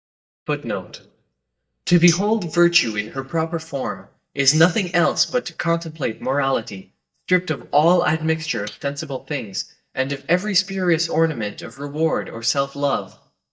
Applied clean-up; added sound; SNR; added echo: neural mask model DeepFilterNet 3.